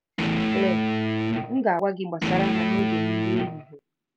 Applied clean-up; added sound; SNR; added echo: none; Guitar; -3 dB; none.